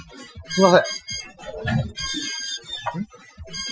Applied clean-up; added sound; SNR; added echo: classical method Wiener filter.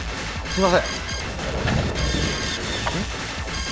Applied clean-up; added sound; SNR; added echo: none; Sliding door / Wood; 3 dB; none.